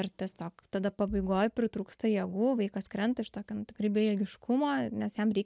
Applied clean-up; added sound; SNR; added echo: none; none; none; none.